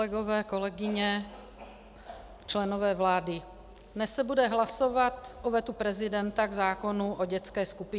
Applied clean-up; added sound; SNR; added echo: none; none; none; none.